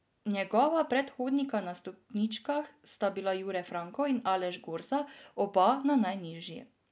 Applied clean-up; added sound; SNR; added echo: none; none; none; none.